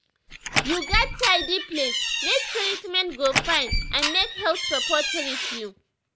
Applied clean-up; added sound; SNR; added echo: none; Door; 1 dB; none.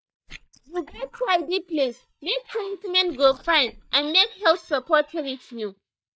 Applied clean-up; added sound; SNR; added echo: neural mask model DeepFilterNet 3.